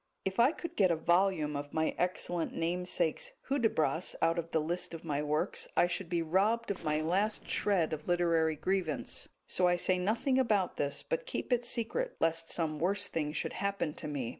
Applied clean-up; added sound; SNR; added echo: neural separator model SepFormer DNS4.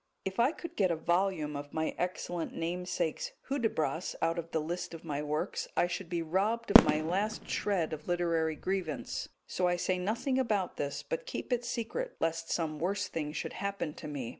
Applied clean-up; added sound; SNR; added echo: none; Fireworks; -1 dB; none.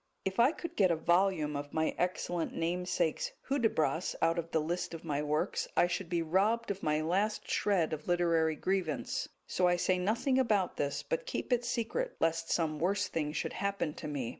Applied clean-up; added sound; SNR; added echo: none; none; none; none.